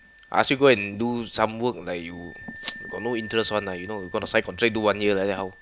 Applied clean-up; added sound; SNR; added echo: none; Wind instrument, woodwind instrument; 19 dB; none.